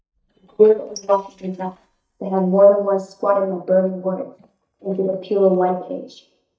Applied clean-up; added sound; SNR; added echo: neural mask model DeepFilterNet 3.